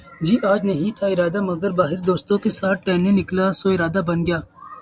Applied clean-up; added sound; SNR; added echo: none; none; none; none.